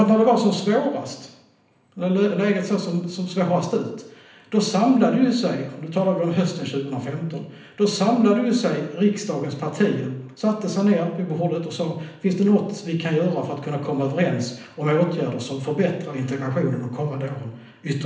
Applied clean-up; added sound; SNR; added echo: none; none; none; reverberation time 0.8 s.